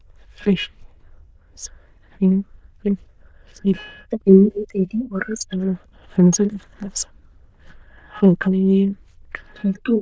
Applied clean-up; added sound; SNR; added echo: neural diffusion model UNIVERSE++.